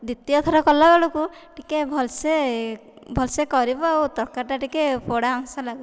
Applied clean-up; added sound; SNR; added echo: none; none; none; none.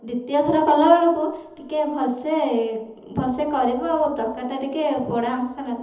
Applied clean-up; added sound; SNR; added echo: none; none; none; reverberation time 0.8 s.